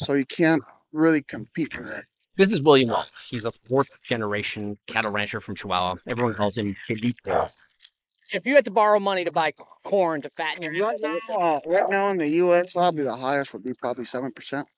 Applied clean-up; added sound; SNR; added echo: neural mask model Resemble Enhance denoiser.